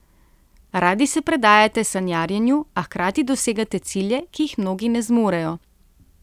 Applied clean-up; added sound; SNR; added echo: none; none; none; none.